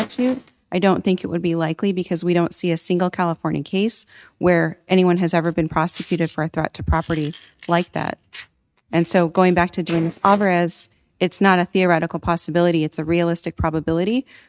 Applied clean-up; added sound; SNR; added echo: neural mask model RNNoise.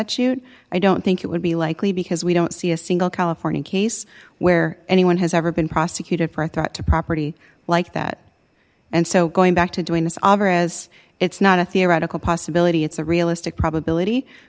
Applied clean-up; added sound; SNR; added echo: none; none; none; none.